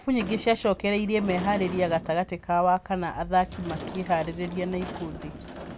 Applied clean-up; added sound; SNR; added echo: none; Sliding door / Slam; 13 dB; none.